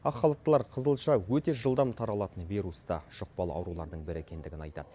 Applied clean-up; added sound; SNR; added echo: none; none; none; none.